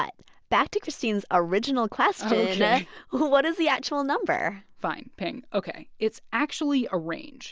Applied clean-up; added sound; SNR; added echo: none; none; none; none.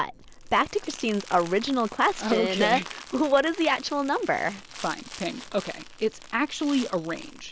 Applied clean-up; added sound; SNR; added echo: none; Crumpling, crinkling; 17 dB; none.